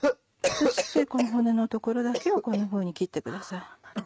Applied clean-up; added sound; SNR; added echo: neural mask model RNNoise.